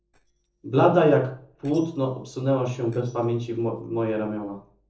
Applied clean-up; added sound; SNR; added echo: neural separator model SepFormer DNS4.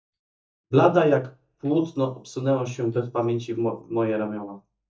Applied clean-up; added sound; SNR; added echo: neural mask model DeepFilterNet 3.